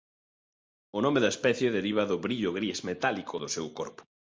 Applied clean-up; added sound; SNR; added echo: none; none; none; none.